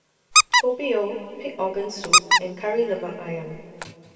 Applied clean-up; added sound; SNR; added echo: none; Squeak; -5 dB; reverberation time 2.6 s.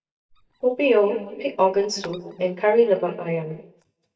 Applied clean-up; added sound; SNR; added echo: neural mask model DeepFilterNet 3.